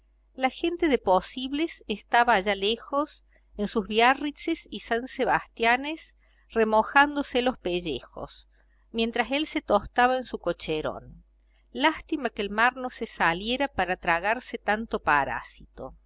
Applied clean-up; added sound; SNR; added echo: none; none; none; none.